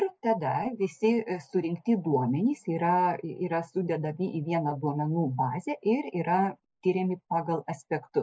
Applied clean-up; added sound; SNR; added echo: none; none; none; none.